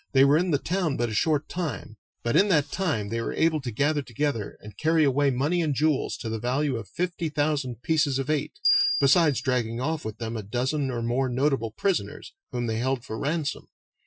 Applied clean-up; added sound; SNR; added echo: classical method Wiener filter.